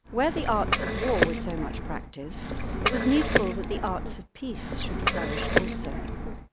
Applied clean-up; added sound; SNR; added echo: none; Liquid; -2 dB; none.